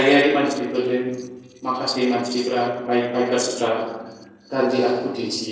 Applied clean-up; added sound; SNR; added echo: neural separator model SepFormer DNS4.